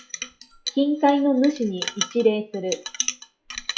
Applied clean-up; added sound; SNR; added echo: classical method log-MMSE.